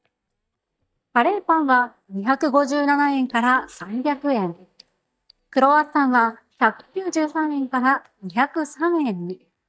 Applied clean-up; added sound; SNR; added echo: neural mask model DeepFilterNet 3.